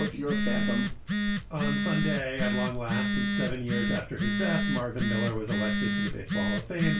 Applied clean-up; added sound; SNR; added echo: none; Telephone; -4 dB; reverberation time 0.2 s.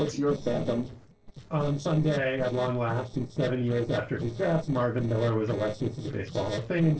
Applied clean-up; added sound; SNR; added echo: neural separator model SepFormer DNS4.